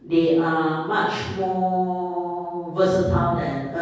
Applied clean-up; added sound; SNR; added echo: none; none; none; reverberation time 1.3 s.